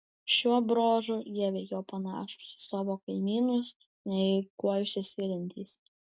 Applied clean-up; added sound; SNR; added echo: none; none; none; none.